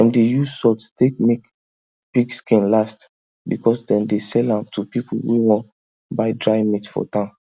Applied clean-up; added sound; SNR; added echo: none; none; none; none.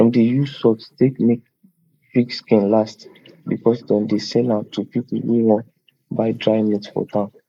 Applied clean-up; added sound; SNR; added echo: neural mask model Resemble Enhance denoiser.